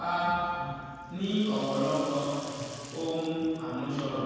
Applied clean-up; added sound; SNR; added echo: none; Sink (filling or washing) / Water tap, faucet; 17 dB; reverberation time 2.1 s.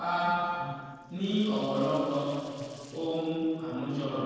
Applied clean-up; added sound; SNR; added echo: neural separator model SepFormer DNS4.